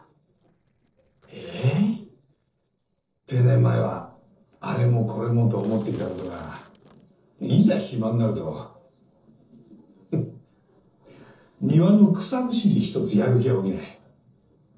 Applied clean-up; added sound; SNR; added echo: neural separator model SepFormer DNS4.